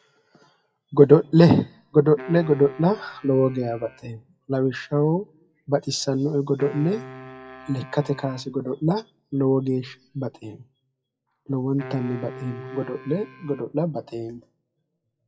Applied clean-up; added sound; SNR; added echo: classical method WPE with log-MMSE.